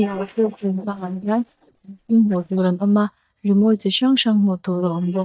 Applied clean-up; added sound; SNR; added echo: neural mask model DeepFilterNet 3.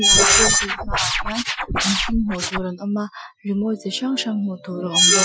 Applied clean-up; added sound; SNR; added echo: classical method Wiener filter.